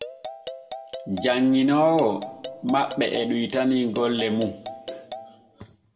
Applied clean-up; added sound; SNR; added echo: none; Marimba, xylophone; 14 dB; reverberation time 0.9 s.